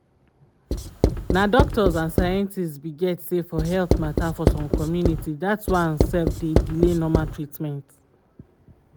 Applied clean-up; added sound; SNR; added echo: none; Writing; -1 dB; none.